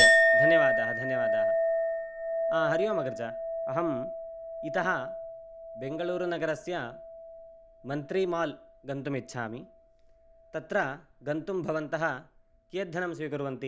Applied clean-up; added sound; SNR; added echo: none; Chink, clink; -3 dB; none.